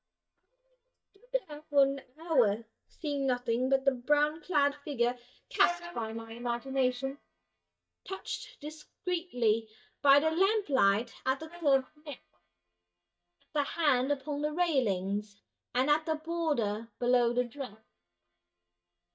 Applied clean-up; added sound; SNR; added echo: neural mask model DeepFilterNet 3.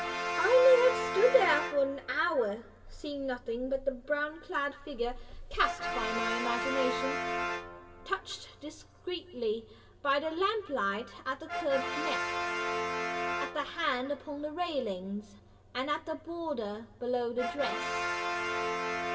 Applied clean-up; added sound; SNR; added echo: none; Brass instrument; 5 dB; reverberation time 1.6 s.